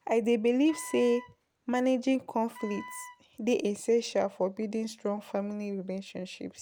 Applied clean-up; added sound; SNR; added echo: none; Wind instrument, woodwind instrument; 18 dB; none.